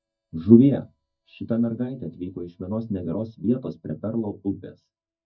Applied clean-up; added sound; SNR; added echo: neural mask model DeepFilterNet 3.